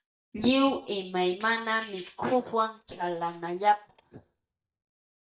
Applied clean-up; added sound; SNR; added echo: neural mask model DeepFilterNet 3.